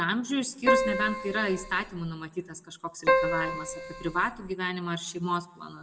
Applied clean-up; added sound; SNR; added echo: none; Keyboard (musical); -3 dB; reverberation time 1.3 s.